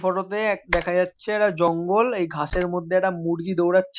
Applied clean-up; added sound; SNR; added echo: neural mask model Resemble Enhance denoiser.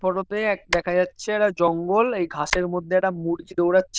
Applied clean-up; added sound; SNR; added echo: neural diffusion model UNIVERSE++.